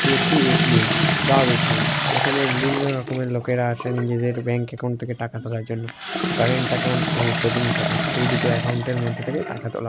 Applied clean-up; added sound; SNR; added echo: none; Sink (filling or washing) / Water tap, faucet; -3 dB; none.